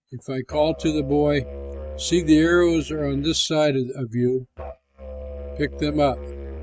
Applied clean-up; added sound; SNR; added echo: neural mask model RNNoise.